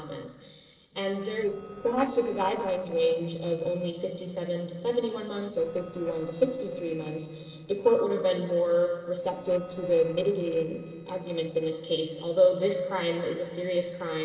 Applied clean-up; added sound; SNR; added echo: neural separator model SepFormer DNS4.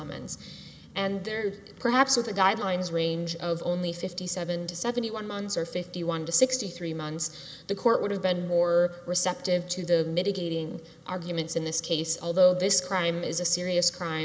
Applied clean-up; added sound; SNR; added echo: none; none; none; none.